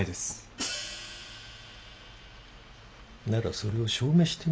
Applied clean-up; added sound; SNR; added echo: none; Hi-hat; 11 dB; none.